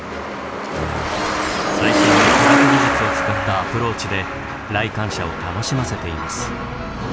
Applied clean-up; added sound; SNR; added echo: none; Truck; -4 dB; none.